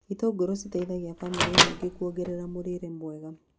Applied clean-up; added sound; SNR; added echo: none; Microwave oven; -3 dB; none.